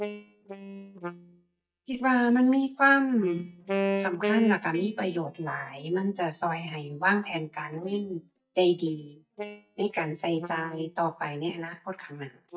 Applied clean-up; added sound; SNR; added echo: neural mask model DeepFilterNet 3.